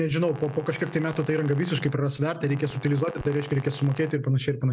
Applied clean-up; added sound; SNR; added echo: none; Brass instrument; 20 dB; none.